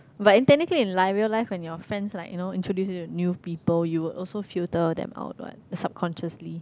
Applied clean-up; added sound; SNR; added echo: none; none; none; none.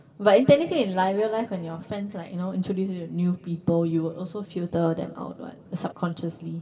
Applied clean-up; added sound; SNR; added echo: none; none; none; reverberation time 2.8 s.